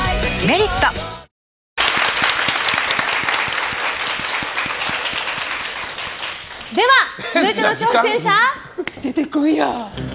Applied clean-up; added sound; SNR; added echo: none; none; none; none.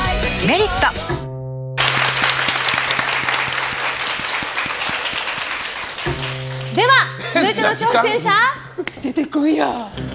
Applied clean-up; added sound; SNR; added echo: none; Bowed string instrument; 14 dB; none.